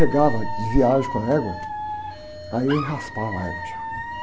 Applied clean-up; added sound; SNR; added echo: none; Alarm / Dog; 10 dB; none.